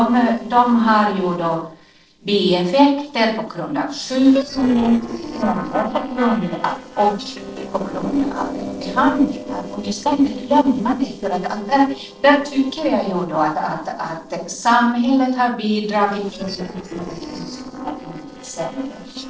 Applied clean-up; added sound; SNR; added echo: neural separator model SepFormer DNS4.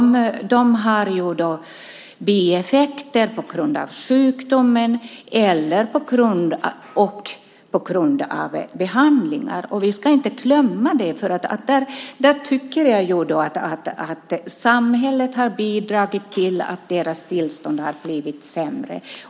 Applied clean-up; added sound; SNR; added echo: none; none; none; none.